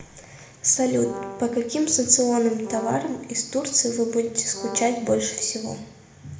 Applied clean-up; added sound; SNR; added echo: none; Brass instrument; 13 dB; reverberation time 0.8 s.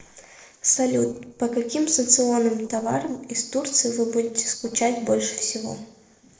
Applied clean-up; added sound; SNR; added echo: neural separator model SepFormer DNS4.